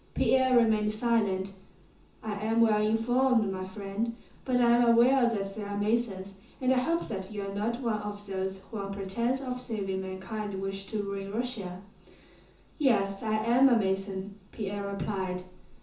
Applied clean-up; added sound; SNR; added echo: none; none; none; reverberation time 0.6 s.